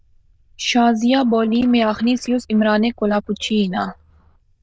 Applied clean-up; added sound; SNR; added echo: neural diffusion model UNIVERSE++.